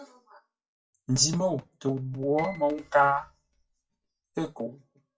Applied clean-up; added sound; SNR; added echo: classical method WPE with log-MMSE.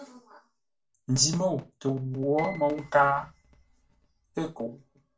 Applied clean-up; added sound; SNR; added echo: none; Piano; 19 dB; reverberation time 0.2 s.